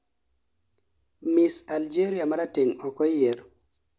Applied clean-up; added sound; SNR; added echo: none; none; none; none.